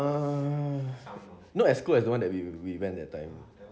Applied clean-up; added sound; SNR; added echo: none; none; none; none.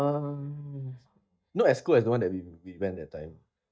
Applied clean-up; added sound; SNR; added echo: neural mask model DeepFilterNet 3.